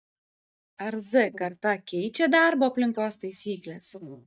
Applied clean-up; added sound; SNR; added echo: neural mask model DeepFilterNet 3.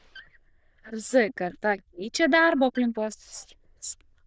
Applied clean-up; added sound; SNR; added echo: neural diffusion model UNIVERSE++.